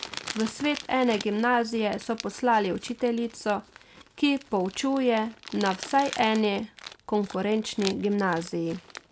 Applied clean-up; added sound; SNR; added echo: none; Crumpling, crinkling; 14 dB; none.